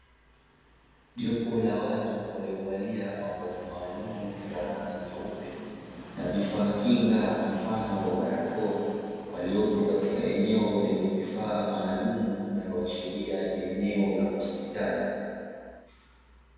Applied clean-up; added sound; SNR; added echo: none; Train; 19 dB; reverberation time 2.1 s.